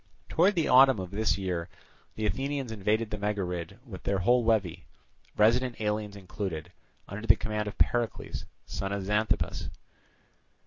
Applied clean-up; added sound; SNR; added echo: none; none; none; none.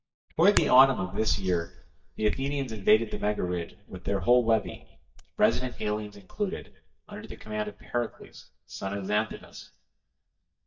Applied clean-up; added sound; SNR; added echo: neural mask model DeepFilterNet 3.